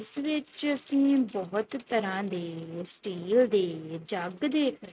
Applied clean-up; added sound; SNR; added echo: neural mask model RNNoise.